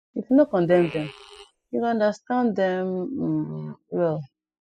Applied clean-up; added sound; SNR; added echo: classical method spectral subtraction.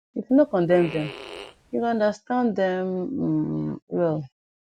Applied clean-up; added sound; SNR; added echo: none; Fart; 16 dB; none.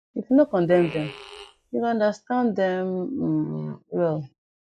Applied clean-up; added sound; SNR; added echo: classical method log-MMSE.